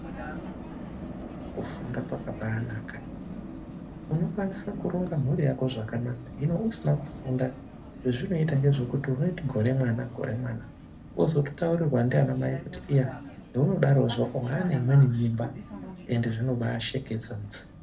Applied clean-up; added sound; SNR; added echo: none; Vehicle; 13 dB; reverberation time 0.3 s.